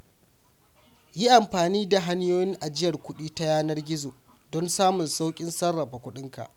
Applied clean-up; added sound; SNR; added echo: none; none; none; none.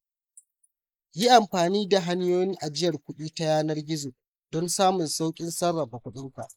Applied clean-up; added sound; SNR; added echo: neural mask model Resemble Enhance denoiser.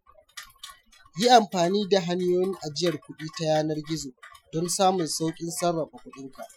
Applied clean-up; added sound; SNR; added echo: classical method Wiener filter.